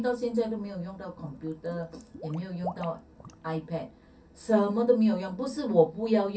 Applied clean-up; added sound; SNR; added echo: none; Water / Liquid; 17 dB; reverberation time 0.3 s.